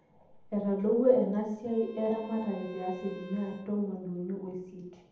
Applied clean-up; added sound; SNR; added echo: none; Bowed string instrument; 20 dB; reverberation time 0.8 s.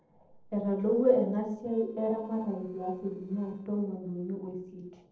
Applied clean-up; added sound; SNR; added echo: neural separator model SepFormer DNS4.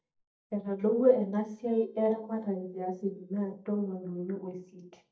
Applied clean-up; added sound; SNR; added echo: neural mask model DeepFilterNet 3.